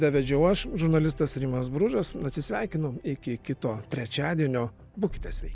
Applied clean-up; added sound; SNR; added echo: none; none; none; none.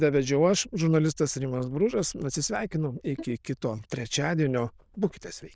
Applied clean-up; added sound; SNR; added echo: neural diffusion model UNIVERSE++.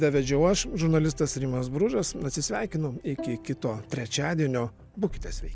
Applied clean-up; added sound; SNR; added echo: none; Bowed string instrument; 17 dB; none.